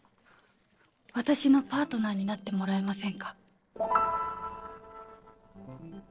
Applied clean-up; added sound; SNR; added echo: neural separator model SepFormer DNS4.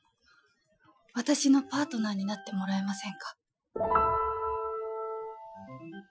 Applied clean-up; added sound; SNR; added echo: classical method Wiener filter.